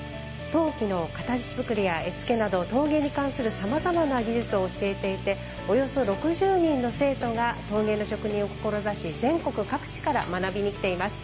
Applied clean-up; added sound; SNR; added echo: none; none; none; none.